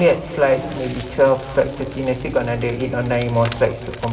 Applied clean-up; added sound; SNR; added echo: none; Crackle; 14 dB; reverberation time 2.5 s.